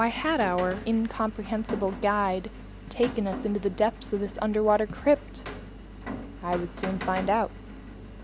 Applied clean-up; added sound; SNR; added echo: none; Rain; 11 dB; none.